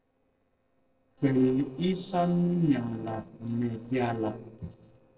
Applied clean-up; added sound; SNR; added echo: neural separator model SepFormer DNS4.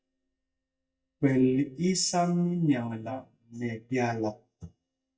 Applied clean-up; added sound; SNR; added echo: neural mask model DeepFilterNet 3.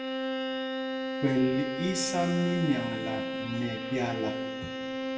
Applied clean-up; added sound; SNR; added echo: none; Bowed string instrument; 2 dB; reverberation time 1.8 s.